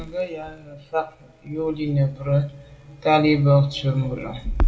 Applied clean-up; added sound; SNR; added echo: none; Crackle; 8 dB; reverberation time 0.9 s.